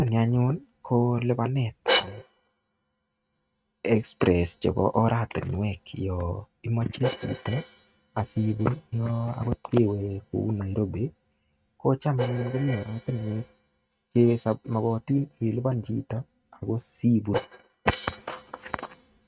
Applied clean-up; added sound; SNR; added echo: neural mask model RNNoise.